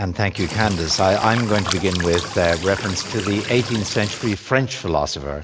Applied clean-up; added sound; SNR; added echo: none; Cricket / Water; 8 dB; none.